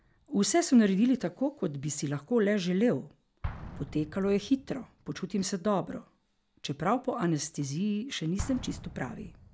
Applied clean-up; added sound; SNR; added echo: none; Explosion; 17 dB; none.